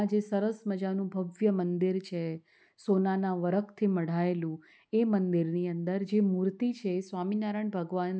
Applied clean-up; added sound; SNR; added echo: none; none; none; none.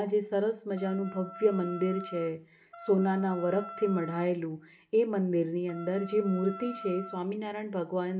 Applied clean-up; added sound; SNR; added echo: none; Wind instrument, woodwind instrument; 15 dB; reverberation time 0.4 s.